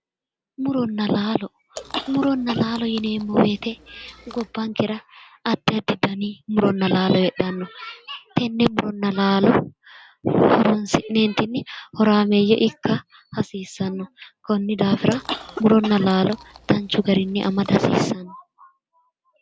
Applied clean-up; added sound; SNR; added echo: none; Chewing, mastication / Cough; 15 dB; none.